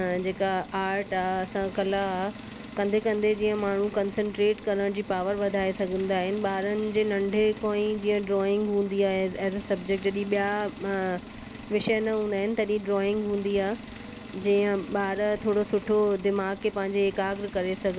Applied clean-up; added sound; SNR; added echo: none; Engine; 15 dB; none.